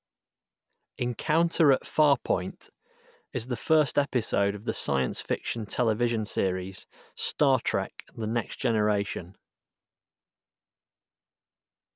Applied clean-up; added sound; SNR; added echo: none; none; none; none.